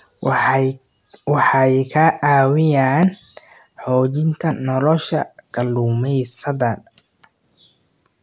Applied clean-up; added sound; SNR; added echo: none; none; none; none.